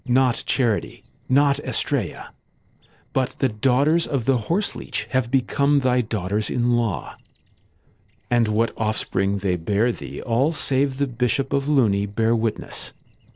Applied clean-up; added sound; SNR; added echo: neural separator model SepFormer DNS4.